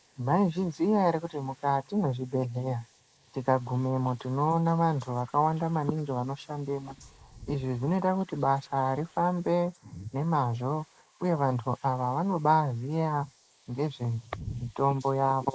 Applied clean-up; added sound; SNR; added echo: neural mask model Resemble Enhance denoiser.